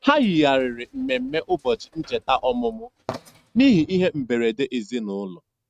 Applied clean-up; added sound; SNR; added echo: neural mask model RNNoise.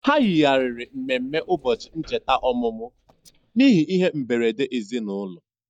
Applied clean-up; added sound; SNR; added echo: neural mask model DeepFilterNet 3.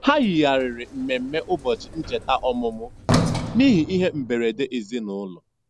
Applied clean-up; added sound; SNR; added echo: none; Sliding door; 7 dB; none.